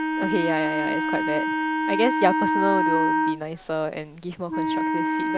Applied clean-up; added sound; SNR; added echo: none; Wind instrument, woodwind instrument; -3 dB; none.